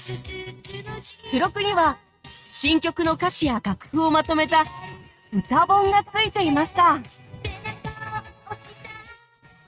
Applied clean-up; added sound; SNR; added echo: neural mask model RNNoise.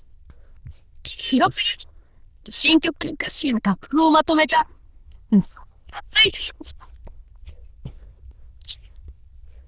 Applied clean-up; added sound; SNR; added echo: neural diffusion model UNIVERSE++.